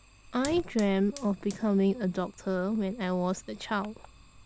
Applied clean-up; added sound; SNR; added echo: none; Fire; 18 dB; none.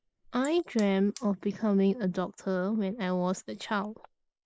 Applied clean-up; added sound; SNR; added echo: neural mask model Resemble Enhance denoiser.